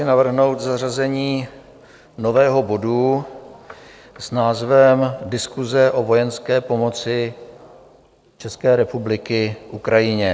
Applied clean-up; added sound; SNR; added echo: none; none; none; none.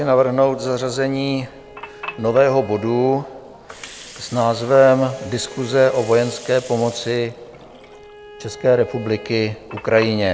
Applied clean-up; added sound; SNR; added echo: none; Bowed string instrument + Water; 19 dB; none.